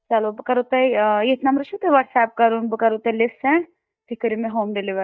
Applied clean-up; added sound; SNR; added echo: neural mask model DeepFilterNet 3.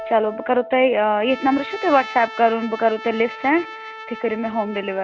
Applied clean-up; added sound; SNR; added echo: none; Keyboard (musical) + Trumpet; 14 dB; none.